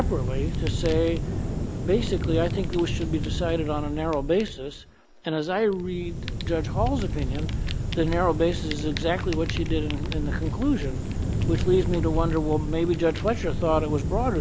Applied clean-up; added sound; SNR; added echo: none; Fire; 1 dB; none.